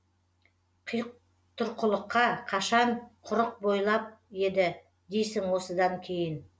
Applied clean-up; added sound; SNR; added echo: none; none; none; none.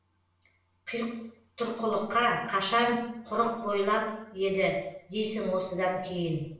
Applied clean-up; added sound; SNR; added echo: none; none; none; reverberation time 0.7 s.